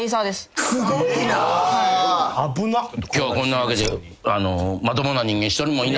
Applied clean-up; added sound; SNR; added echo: none; none; none; none.